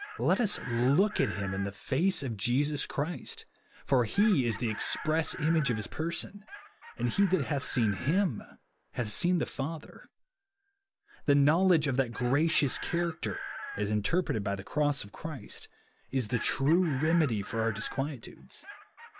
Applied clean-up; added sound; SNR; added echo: none; Chicken, rooster; 15 dB; none.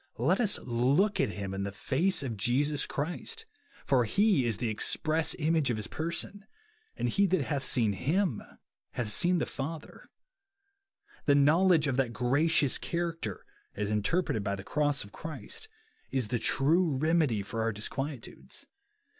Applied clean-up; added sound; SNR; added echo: none; none; none; none.